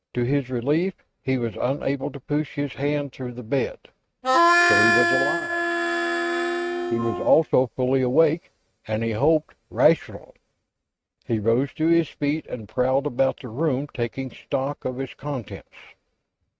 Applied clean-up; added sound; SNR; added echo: neural mask model RNNoise.